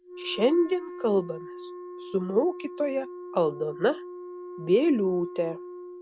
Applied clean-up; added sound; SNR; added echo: none; Wind instrument, woodwind instrument; 12 dB; none.